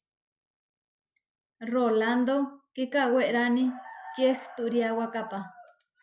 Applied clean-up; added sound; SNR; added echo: none; none; none; none.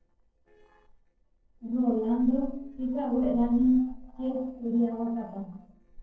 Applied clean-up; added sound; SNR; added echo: neural separator model SepFormer DNS4.